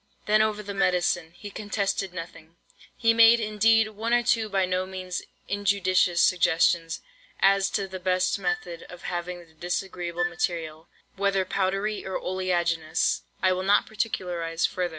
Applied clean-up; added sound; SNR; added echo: none; Wind instrument, woodwind instrument; 7 dB; none.